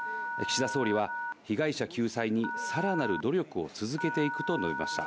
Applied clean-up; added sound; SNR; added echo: none; Telephone; 6 dB; none.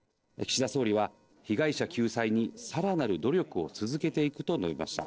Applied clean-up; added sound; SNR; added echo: neural separator model SepFormer DNS4.